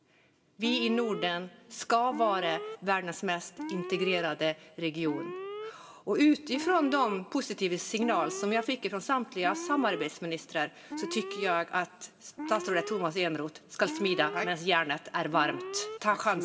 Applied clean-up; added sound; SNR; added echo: none; Alarm; 11 dB; reverberation time 0.4 s.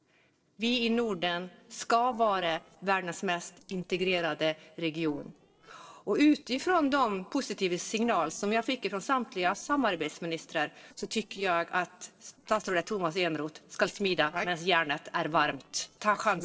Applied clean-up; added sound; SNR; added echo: neural separator model SepFormer DNS4.